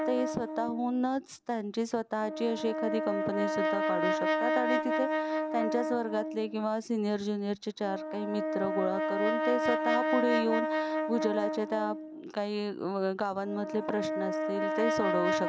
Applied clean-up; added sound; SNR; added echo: none; Brass instrument; 0 dB; none.